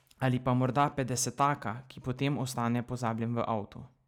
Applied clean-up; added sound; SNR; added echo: none; none; none; none.